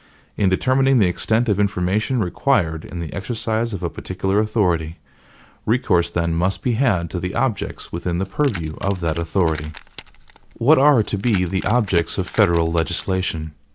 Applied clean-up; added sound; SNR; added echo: none; Keys jangling; 18 dB; none.